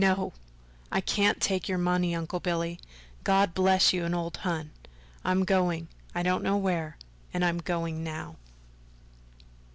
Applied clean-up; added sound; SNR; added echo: none; none; none; none.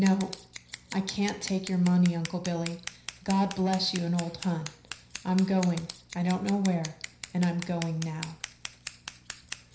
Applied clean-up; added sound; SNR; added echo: none; Scissors; 14 dB; reverberation time 0.5 s.